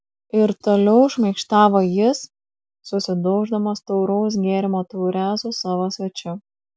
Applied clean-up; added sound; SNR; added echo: none; none; none; none.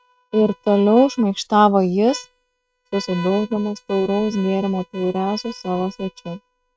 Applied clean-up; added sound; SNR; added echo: neural mask model RNNoise.